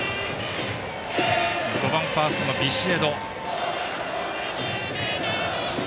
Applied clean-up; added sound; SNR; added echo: none; none; none; none.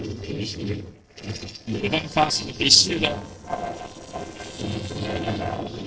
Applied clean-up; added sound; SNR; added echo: neural separator model SepFormer DNS4.